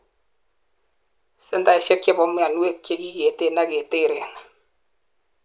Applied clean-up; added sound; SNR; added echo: none; none; none; none.